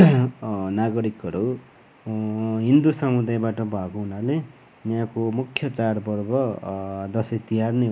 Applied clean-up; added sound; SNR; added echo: none; none; none; none.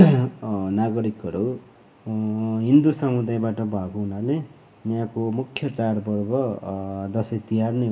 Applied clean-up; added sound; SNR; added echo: none; none; none; reverberation time 0.9 s.